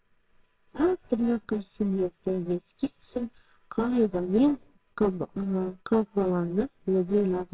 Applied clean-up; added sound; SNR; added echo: neural separator model SepFormer WHAMR!.